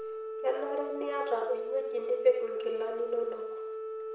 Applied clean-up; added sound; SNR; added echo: none; Organ; 5 dB; reverberation time 0.7 s.